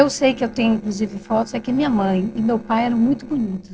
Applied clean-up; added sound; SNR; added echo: neural separator model SepFormer DNS4.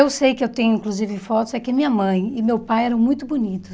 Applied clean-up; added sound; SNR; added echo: none; none; none; none.